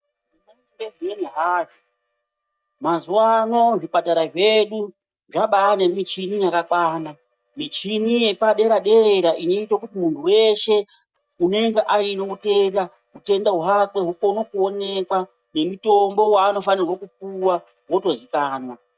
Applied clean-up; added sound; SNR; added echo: neural mask model DeepFilterNet 3.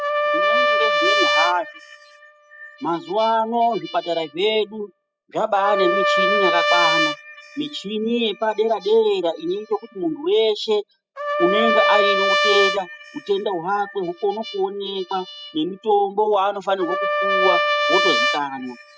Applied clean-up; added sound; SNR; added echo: classical method spectral subtraction.